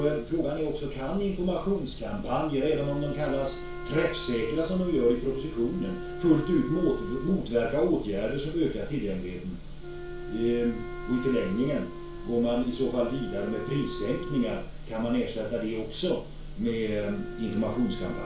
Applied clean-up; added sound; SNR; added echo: none; Wind instrument, woodwind instrument; 13 dB; reverberation time 0.3 s.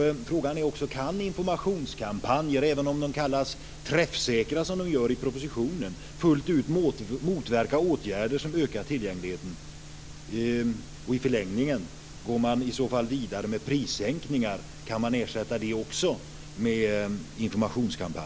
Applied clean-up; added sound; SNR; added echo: none; none; none; none.